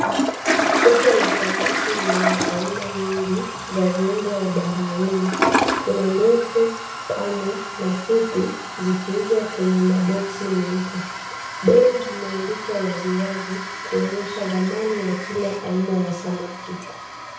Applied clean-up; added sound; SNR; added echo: none; Toilet flush; 4 dB; reverberation time 0.6 s.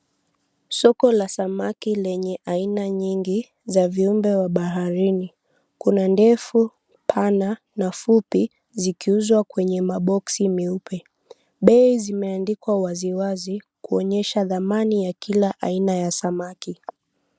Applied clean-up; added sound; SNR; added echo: none; none; none; none.